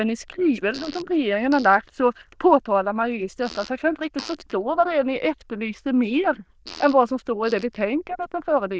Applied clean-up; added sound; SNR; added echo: neural diffusion model UNIVERSE++.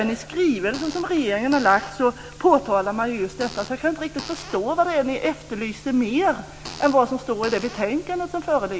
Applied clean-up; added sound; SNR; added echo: none; Fart; 18 dB; none.